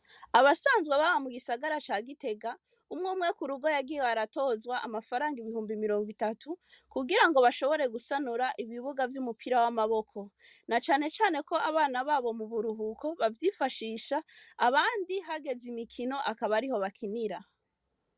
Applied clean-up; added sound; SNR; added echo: none; none; none; none.